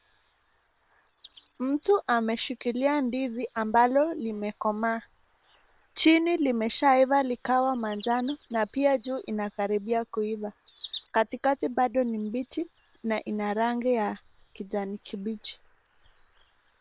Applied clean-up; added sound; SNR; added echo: neural separator model SepFormer WHAM!.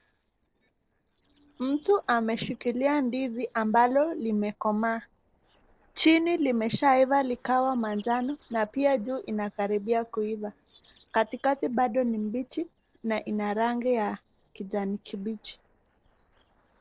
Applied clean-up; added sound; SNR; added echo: neural separator model SepFormer DNS4.